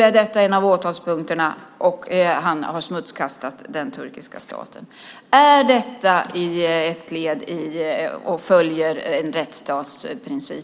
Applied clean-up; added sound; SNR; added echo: none; none; none; none.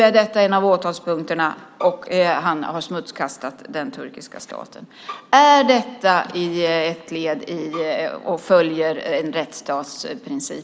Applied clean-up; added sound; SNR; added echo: none; Bowed string instrument; 18 dB; none.